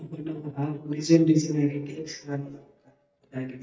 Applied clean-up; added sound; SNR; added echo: neural mask model DeepFilterNet 3.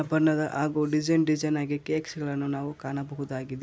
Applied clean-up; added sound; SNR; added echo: none; none; none; none.